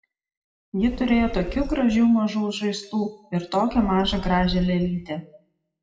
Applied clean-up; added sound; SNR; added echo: classical method WPE with log-MMSE.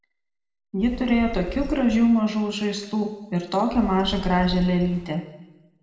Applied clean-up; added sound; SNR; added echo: none; Telephone; 11 dB; reverberation time 1.0 s.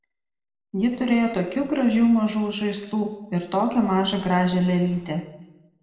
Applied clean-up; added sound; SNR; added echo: neural separator model SepFormer DNS4.